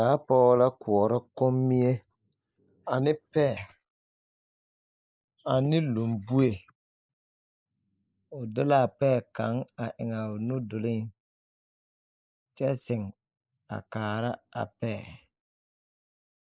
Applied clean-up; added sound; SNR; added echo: neural mask model Resemble Enhance denoiser.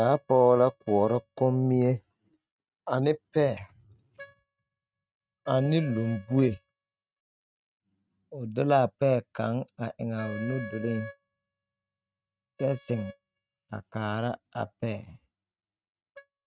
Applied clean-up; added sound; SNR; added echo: neural mask model RNNoise.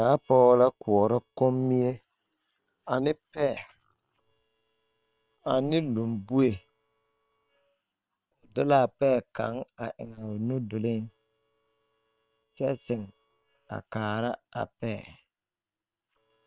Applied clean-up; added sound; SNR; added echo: neural separator model SepFormer WHAM!.